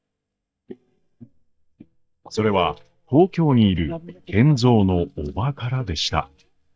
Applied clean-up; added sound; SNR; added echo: neural mask model DeepFilterNet 3.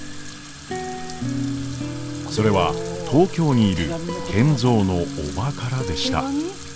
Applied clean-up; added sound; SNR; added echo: none; Sink (filling or washing) / Water tap, faucet; 17 dB; none.